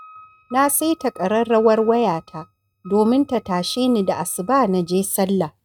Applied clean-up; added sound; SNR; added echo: neural mask model RNNoise.